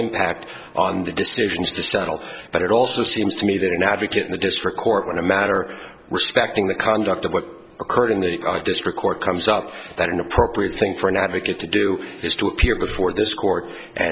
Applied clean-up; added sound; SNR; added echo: none; none; none; none.